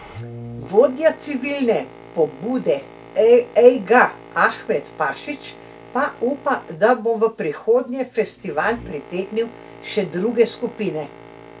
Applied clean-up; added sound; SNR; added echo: none; Boat, Water vehicle; 20 dB; none.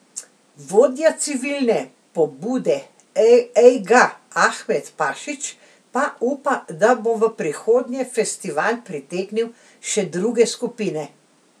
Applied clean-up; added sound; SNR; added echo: none; none; none; none.